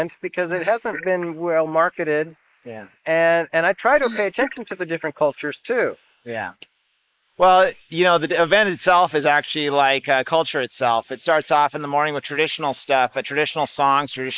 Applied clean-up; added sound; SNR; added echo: neural mask model Resemble Enhance denoiser.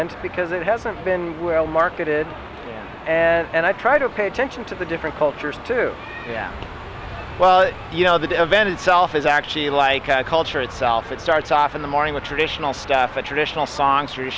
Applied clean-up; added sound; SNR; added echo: none; none; none; none.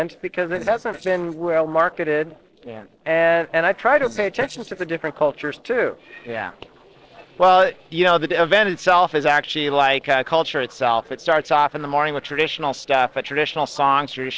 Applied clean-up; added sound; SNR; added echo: neural separator model SepFormer DNS4.